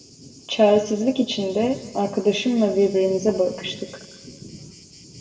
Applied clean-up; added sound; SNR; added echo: none; Thunder; 20 dB; reverberation time 1.6 s.